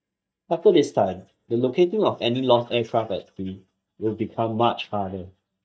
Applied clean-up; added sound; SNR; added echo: neural mask model DeepFilterNet 3.